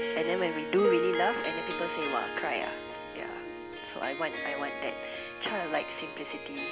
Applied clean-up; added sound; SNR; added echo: none; Harp; 1 dB; none.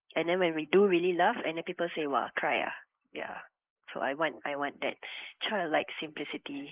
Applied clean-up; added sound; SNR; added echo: neural mask model Resemble Enhance denoiser.